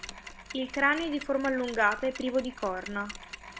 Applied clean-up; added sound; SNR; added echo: none; Mechanisms; 14 dB; none.